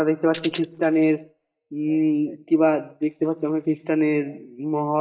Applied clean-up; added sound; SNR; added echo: neural mask model DeepFilterNet 3.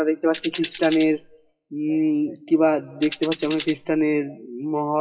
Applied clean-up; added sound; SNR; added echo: classical method WPE with log-MMSE.